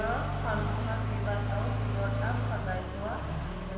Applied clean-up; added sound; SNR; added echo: none; Accelerating, revving, vroom; -5 dB; reverberation time 2.5 s.